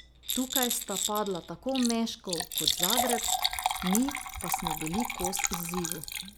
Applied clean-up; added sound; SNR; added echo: none; Liquid + Rattle; -1 dB; none.